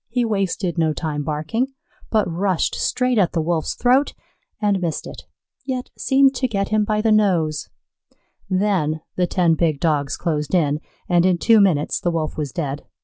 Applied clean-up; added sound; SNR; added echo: none; none; none; none.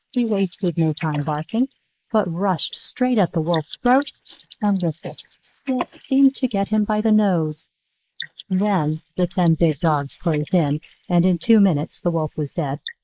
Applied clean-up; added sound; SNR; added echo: neural mask model Resemble Enhance denoiser.